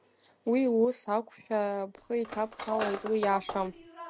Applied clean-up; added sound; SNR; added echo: none; Cutlery, silverware; 10 dB; none.